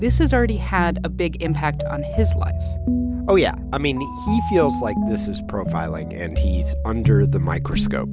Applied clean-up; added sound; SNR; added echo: none; Car; 11 dB; none.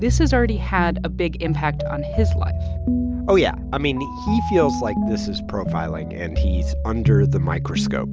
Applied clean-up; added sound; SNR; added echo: none; none; none; none.